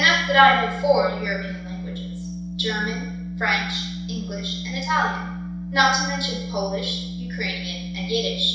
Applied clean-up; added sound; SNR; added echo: none; none; none; reverberation time 0.7 s.